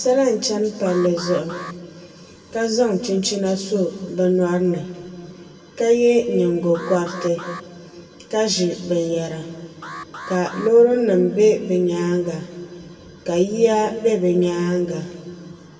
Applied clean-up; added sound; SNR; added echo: none; Alarm; 17 dB; reverberation time 2.0 s.